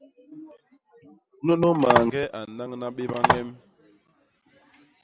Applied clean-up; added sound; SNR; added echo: none; Telephone; -1 dB; none.